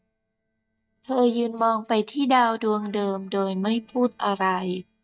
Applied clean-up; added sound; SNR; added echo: neural mask model DeepFilterNet 3.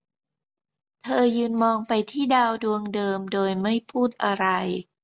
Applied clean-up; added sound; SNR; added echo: none; none; none; none.